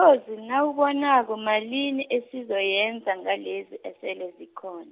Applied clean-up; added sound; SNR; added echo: none; none; none; none.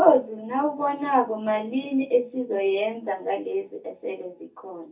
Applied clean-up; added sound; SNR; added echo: none; none; none; reverberation time 0.3 s.